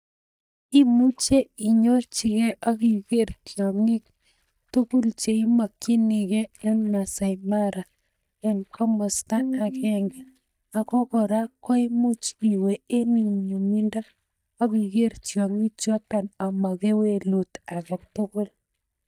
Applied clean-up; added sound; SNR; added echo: neural mask model DeepFilterNet 3.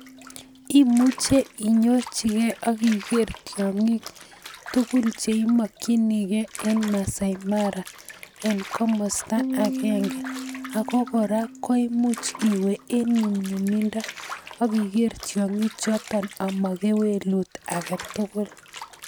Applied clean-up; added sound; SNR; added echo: none; Bathtub (filling or washing) / Water + Piano; 13 dB; none.